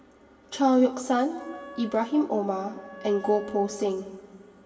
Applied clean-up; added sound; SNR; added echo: none; Wind instrument, woodwind instrument; 19 dB; reverberation time 1.6 s.